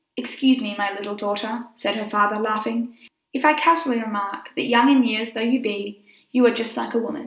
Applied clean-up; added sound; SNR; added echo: none; none; none; none.